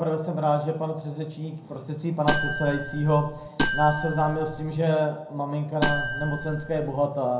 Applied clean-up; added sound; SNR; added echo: none; Marimba, xylophone; 3 dB; reverberation time 0.6 s.